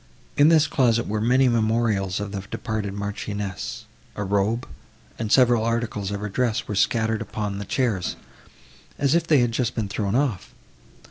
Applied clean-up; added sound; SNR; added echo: none; none; none; none.